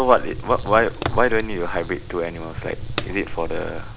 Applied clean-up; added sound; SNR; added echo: none; Fire; 5 dB; none.